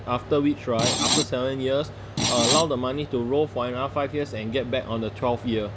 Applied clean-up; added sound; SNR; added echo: none; Screech; -1 dB; none.